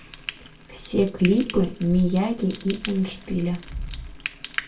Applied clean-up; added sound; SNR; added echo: none; Frying (food); 14 dB; reverberation time 0.2 s.